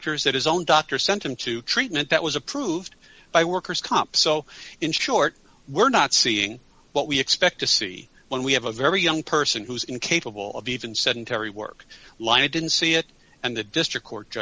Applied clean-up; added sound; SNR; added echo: none; none; none; none.